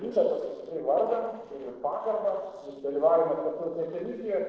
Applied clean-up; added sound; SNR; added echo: neural separator model SepFormer DNS4.